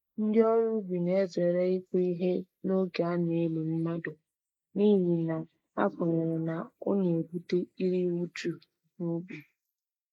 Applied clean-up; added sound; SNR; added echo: neural mask model Resemble Enhance denoiser.